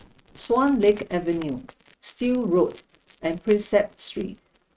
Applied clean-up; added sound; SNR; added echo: neural mask model RNNoise.